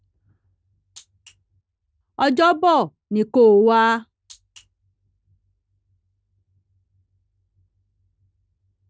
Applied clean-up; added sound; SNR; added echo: none; none; none; none.